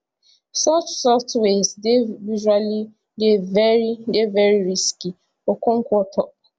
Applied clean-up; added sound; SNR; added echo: none; none; none; none.